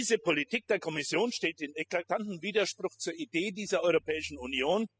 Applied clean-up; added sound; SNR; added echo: classical method spectral subtraction.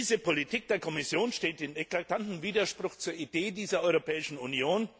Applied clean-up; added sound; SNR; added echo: none; none; none; none.